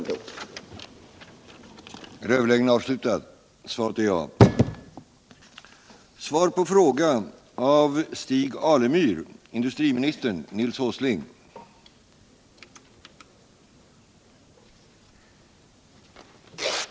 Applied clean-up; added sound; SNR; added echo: none; none; none; none.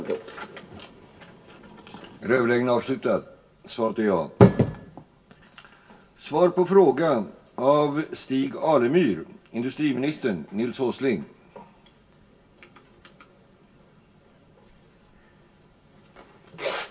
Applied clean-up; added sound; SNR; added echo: none; none; none; reverberation time 0.2 s.